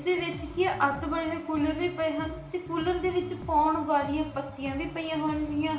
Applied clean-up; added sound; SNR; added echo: none; Bass guitar; 14 dB; reverberation time 0.8 s.